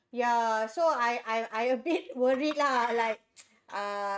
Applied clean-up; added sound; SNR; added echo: neural mask model RNNoise.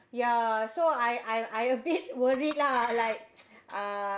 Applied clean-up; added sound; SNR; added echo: none; Chink, clink; 18 dB; none.